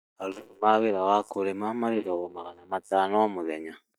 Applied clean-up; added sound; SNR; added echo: neural mask model DeepFilterNet 3.